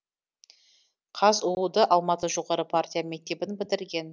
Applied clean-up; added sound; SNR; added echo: none; none; none; none.